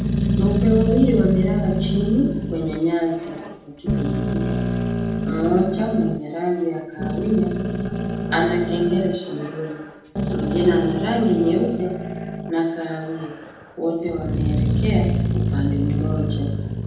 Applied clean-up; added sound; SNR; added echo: none; Growling; 0 dB; reverberation time 0.8 s.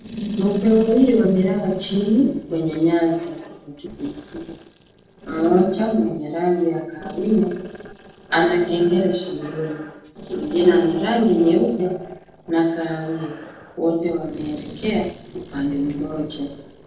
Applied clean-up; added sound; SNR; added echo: neural separator model SepFormer DNS4.